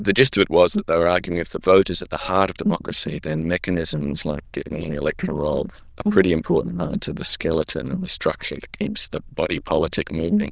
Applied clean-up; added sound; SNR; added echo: neural diffusion model UNIVERSE++.